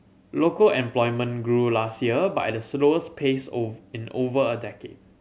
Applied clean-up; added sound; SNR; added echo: none; none; none; none.